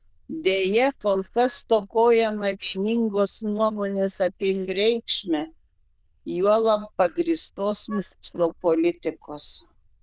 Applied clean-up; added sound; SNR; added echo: neural diffusion model UNIVERSE++.